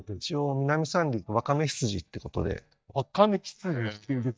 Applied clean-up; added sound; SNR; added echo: neural mask model DeepFilterNet 3.